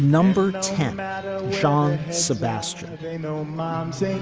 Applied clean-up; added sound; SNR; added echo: none; none; none; none.